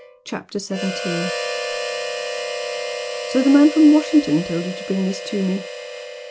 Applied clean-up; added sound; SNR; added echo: none; Harmonica; 8 dB; none.